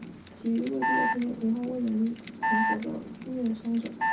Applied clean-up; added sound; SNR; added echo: none; Alarm; 1 dB; reverberation time 0.3 s.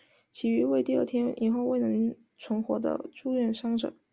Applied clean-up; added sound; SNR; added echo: none; none; none; none.